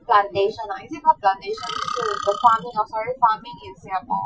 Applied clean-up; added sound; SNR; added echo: classical method Wiener filter.